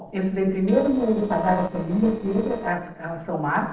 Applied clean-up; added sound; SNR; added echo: neural separator model SepFormer DNS4.